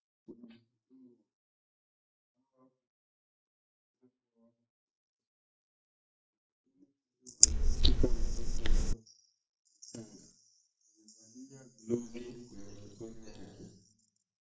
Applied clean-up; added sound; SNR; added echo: neural mask model DeepFilterNet 3.